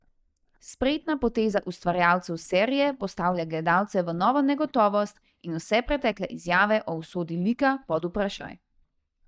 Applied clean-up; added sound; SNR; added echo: neural mask model DeepFilterNet 3.